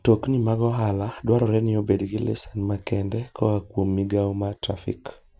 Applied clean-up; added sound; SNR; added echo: none; none; none; none.